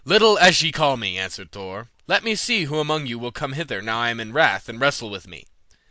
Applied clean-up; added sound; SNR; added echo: none; none; none; none.